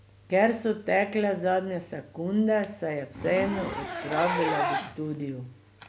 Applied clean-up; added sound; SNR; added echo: none; Zipper (clothing); 8 dB; none.